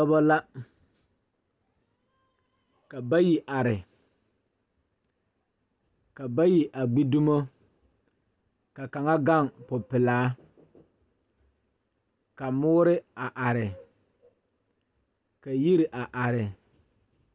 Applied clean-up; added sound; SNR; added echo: none; none; none; none.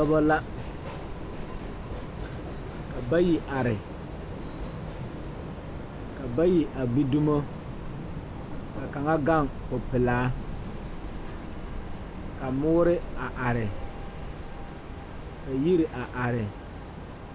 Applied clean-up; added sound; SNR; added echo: none; Train; 6 dB; none.